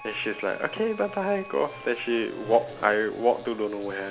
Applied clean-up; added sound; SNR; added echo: none; Harmonica; 19 dB; none.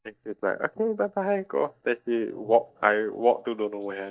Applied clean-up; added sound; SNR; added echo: neural mask model DeepFilterNet 3.